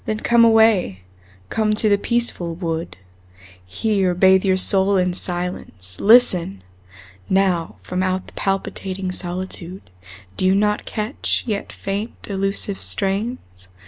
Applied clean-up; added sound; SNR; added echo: none; none; none; none.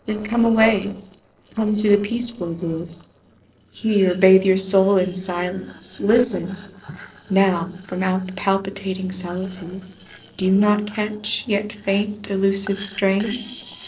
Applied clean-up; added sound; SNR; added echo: neural separator model SepFormer DNS4.